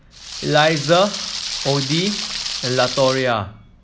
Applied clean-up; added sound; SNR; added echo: none; Rain; 7 dB; none.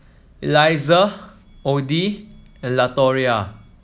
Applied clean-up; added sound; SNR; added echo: none; none; none; none.